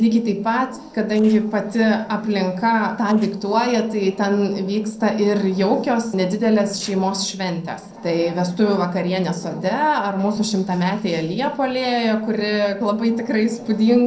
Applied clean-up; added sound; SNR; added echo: neural separator model SepFormer DNS4.